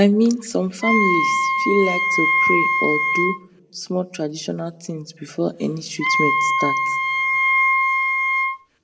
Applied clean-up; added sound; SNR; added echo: none; Wind instrument, woodwind instrument; -4 dB; reverberation time 0.3 s.